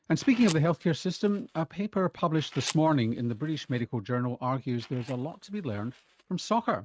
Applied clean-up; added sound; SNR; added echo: neural mask model RNNoise.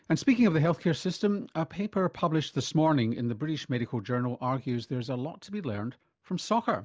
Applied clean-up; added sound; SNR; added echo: none; none; none; none.